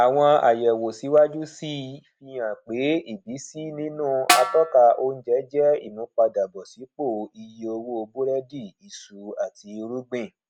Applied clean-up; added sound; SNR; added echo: none; Snare drum; 1 dB; none.